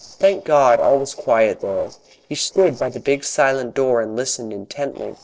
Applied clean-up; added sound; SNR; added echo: neural separator model SepFormer DNS4.